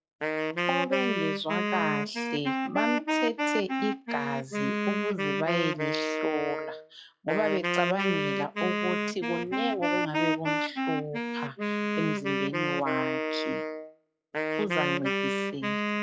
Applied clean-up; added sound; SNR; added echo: classical method log-MMSE.